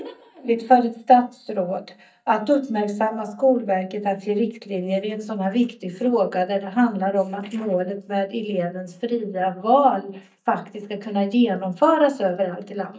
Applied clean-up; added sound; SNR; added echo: neural mask model DeepFilterNet 3.